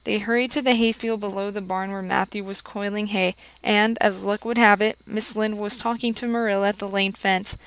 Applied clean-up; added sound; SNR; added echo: none; none; none; none.